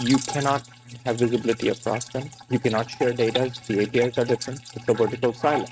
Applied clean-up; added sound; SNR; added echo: neural mask model RNNoise.